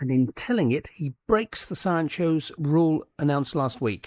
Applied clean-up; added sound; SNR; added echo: neural mask model Resemble Enhance denoiser.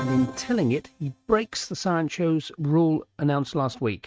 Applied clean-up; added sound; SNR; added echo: neural mask model RNNoise.